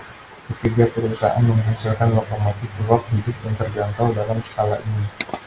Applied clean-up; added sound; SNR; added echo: none; none; none; none.